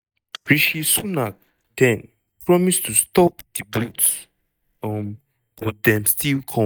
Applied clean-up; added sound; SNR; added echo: neural mask model DeepFilterNet 3.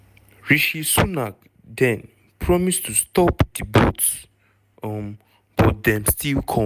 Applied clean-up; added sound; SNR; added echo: none; none; none; none.